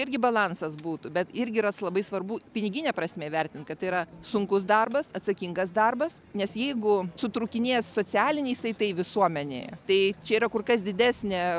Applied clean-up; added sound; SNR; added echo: none; none; none; none.